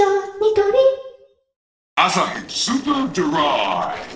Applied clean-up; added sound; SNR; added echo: neural separator model SepFormer DNS4.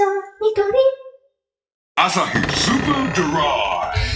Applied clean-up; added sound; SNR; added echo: classical method WPE with log-MMSE.